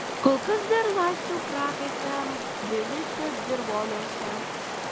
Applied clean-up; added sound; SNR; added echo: none; Stream; 3 dB; none.